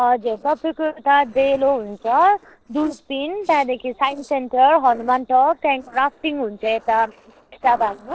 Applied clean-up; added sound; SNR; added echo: neural separator model SepFormer DNS4.